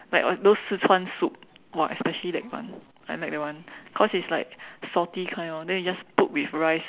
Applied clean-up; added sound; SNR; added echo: none; none; none; none.